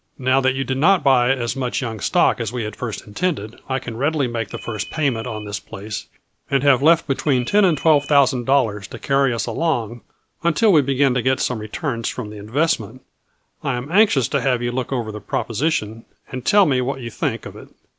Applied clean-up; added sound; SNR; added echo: none; Ringtone; 15 dB; none.